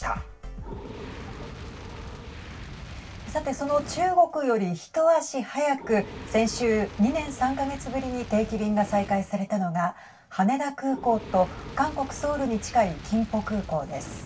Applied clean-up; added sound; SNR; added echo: none; Fire; 14 dB; reverberation time 0.2 s.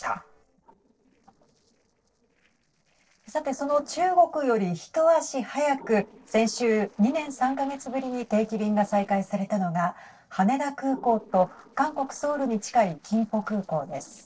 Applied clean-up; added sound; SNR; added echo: neural separator model SepFormer DNS4.